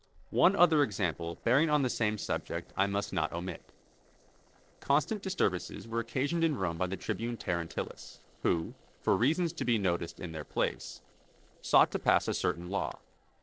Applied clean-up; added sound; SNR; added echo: neural separator model SepFormer DNS4.